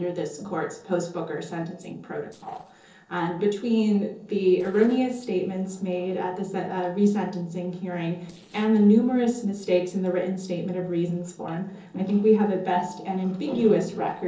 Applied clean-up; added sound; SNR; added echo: neural separator model SepFormer DNS4.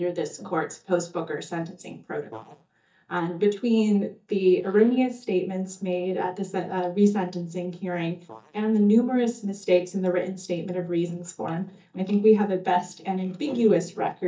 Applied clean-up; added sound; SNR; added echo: neural mask model DeepFilterNet 3.